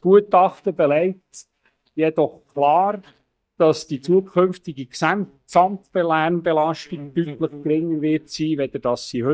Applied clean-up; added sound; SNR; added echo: neural mask model DeepFilterNet 3.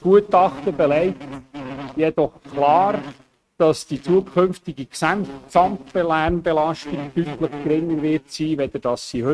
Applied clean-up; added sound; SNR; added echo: neural mask model RNNoise.